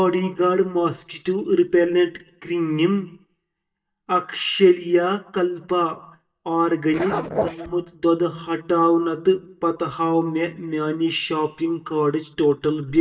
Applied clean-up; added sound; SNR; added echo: neural mask model DeepFilterNet 3.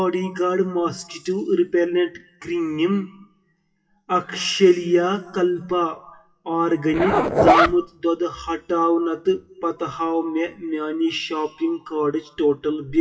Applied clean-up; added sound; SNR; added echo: classical method WPE with log-MMSE.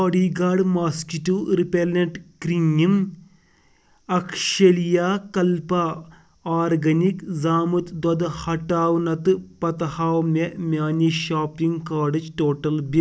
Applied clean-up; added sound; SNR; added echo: none; none; none; none.